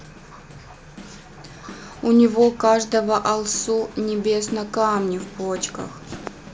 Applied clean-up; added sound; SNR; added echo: none; Drum / Drum kit; 20 dB; none.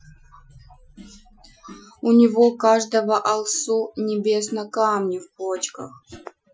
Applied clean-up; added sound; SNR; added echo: classical method Wiener filter.